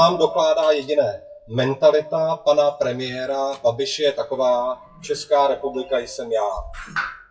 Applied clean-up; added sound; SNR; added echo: classical method WPE with log-MMSE.